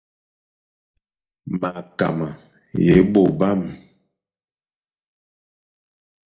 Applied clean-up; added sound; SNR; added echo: neural mask model DeepFilterNet 3.